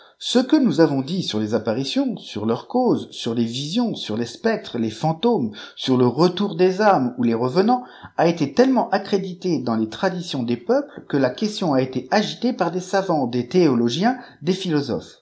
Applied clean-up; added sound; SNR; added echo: none; none; none; none.